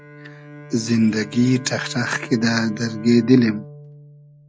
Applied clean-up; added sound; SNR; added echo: none; Bowed string instrument; 17 dB; none.